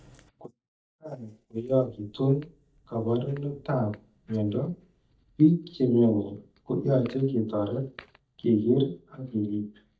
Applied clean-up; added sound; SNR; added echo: neural mask model DeepFilterNet 3.